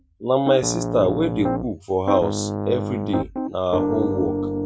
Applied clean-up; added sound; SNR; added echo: none; Piano; 2 dB; none.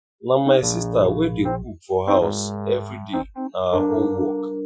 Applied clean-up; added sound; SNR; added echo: classical method Wiener filter.